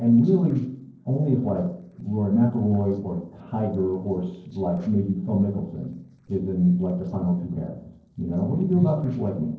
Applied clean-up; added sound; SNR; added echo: neural separator model SepFormer DNS4.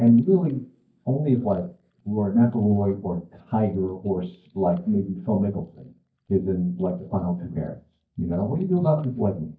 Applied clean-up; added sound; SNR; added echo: neural mask model DeepFilterNet 3.